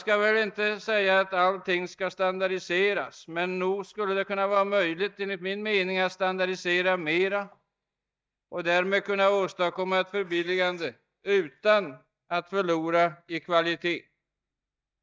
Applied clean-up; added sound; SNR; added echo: neural mask model DeepFilterNet 3.